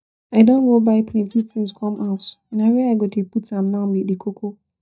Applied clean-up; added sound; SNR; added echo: neural mask model DeepFilterNet 3.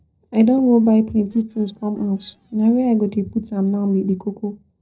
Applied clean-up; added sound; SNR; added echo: neural separator model SepFormer DNS4.